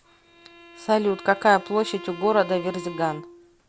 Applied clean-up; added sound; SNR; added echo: none; Bowed string instrument; 16 dB; none.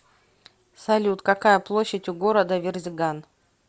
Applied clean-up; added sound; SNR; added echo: none; none; none; none.